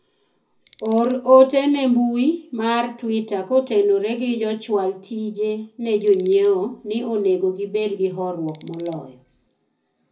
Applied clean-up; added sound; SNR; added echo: none; Alarm; 19 dB; reverberation time 0.4 s.